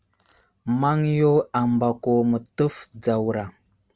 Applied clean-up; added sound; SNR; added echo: none; none; none; none.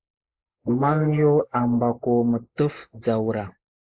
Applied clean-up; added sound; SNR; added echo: neural mask model Resemble Enhance denoiser.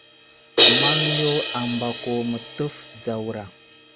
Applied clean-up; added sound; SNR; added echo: none; Crash cymbal; -3 dB; none.